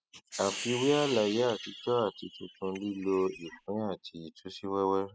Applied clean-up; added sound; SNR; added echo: classical method spectral subtraction.